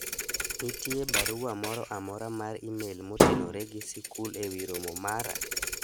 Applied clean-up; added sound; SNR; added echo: none; Thump, thud; -4 dB; none.